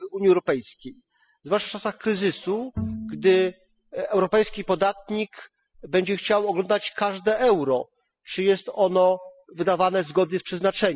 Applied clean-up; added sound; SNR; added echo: classical method spectral subtraction.